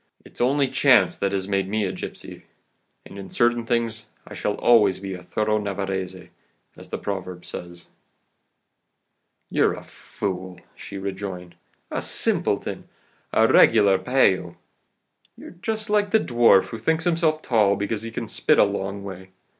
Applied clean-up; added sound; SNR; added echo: none; none; none; none.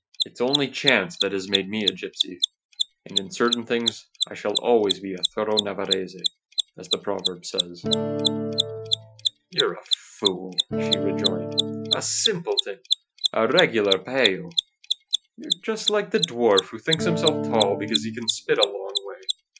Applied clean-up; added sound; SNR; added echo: classical method Wiener filter.